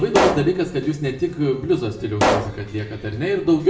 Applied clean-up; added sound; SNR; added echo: none; Explosion; 3 dB; reverberation time 0.5 s.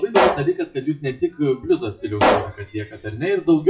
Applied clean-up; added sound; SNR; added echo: classical method WPE with log-MMSE.